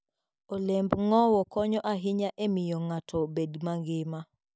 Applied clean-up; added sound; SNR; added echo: none; none; none; none.